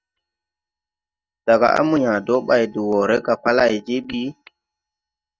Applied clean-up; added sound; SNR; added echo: neural mask model DeepFilterNet 3.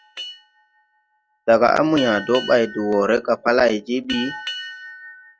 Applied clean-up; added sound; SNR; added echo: classical method log-MMSE.